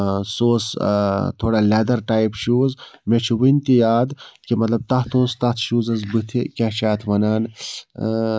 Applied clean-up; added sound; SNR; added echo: none; none; none; none.